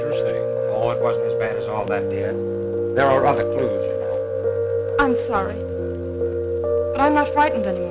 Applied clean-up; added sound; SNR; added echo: none; Piano; -2 dB; none.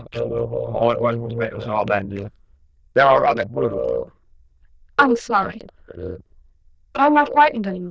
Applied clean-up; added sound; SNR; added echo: neural diffusion model UNIVERSE++.